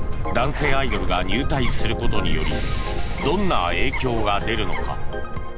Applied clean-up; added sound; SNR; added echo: none; Bird; -4 dB; none.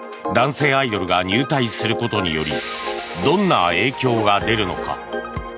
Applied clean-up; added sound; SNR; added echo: none; none; none; none.